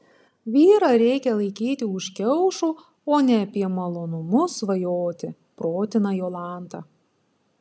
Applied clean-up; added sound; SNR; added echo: none; none; none; none.